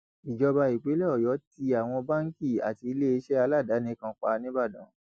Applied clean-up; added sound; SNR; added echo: none; none; none; none.